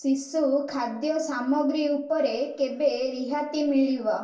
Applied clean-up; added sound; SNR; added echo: none; none; none; reverberation time 0.3 s.